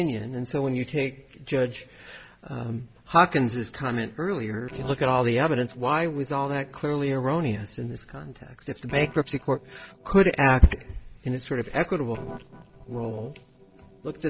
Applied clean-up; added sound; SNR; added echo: neural separator model SepFormer DNS4.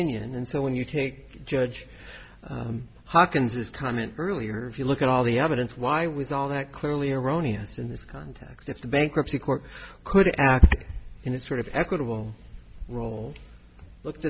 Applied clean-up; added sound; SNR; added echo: none; none; none; none.